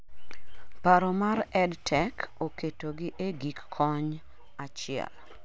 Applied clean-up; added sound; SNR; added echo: none; none; none; none.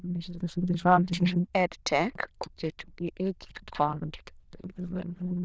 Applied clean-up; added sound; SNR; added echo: neural diffusion model UNIVERSE++.